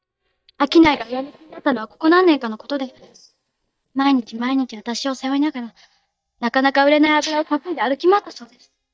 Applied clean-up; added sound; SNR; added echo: neural mask model DeepFilterNet 3.